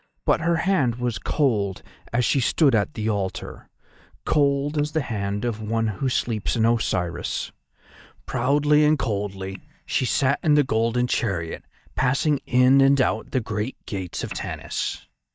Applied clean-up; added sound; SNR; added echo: neural mask model DeepFilterNet 3.